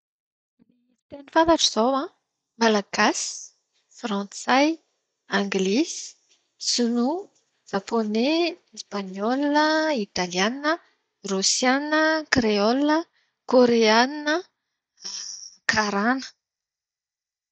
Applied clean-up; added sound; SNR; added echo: neural mask model DeepFilterNet 3.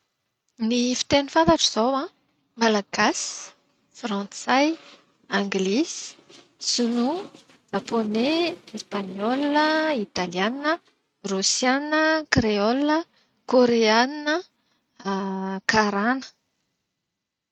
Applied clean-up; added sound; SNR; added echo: neural mask model RNNoise.